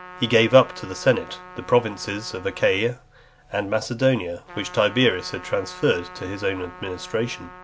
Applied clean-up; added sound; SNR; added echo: none; Trumpet; 18 dB; none.